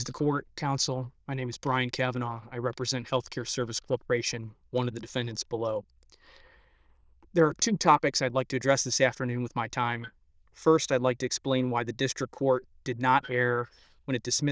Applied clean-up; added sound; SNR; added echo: neural diffusion model UNIVERSE++.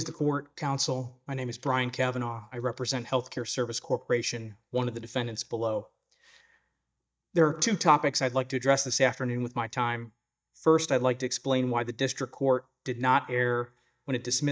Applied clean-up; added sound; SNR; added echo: neural mask model DeepFilterNet 3.